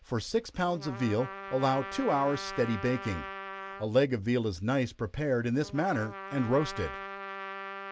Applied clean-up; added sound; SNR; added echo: none; Trumpet; 12 dB; none.